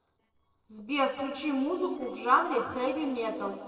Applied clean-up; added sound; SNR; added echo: neural separator model SepFormer DNS4.